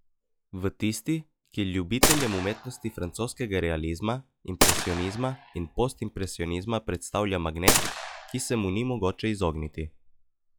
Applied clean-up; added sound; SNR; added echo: classical method log-MMSE.